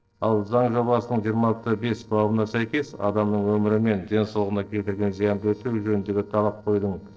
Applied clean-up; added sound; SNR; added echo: neural separator model SepFormer DNS4.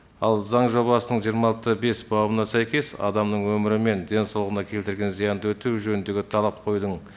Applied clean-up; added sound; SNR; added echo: none; none; none; none.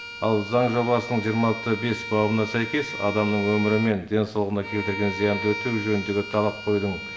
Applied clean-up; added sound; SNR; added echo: none; Bowed string instrument; 10 dB; reverberation time 1.9 s.